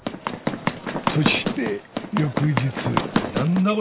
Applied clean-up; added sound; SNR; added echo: none; Run; 2 dB; none.